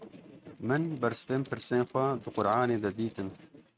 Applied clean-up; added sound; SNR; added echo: neural mask model RNNoise.